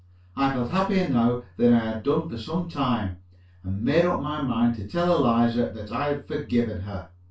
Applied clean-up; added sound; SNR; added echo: none; none; none; reverberation time 0.2 s.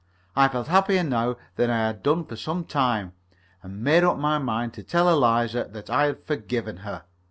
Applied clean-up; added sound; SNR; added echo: none; none; none; none.